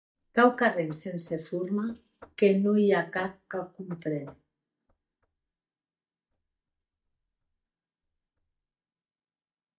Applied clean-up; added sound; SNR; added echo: neural mask model DeepFilterNet 3.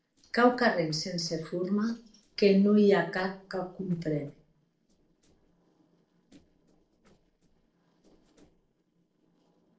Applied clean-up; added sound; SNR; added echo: neural separator model SepFormer DNS4.